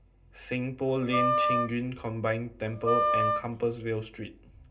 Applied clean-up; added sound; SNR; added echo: none; Wind instrument, woodwind instrument; -2 dB; reverberation time 0.2 s.